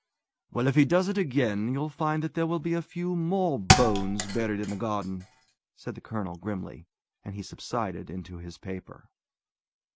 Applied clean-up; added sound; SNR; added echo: none; Thump, thud; 0 dB; none.